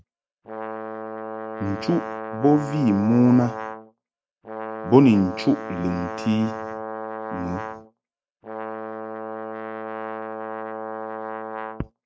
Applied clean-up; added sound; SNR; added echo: none; Brass instrument; 8 dB; none.